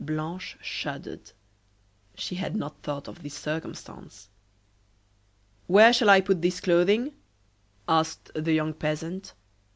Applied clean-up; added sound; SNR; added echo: none; none; none; none.